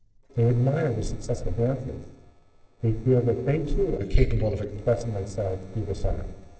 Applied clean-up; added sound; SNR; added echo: neural separator model SepFormer DNS4.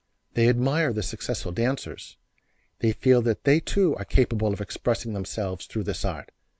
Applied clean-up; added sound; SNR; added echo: none; none; none; none.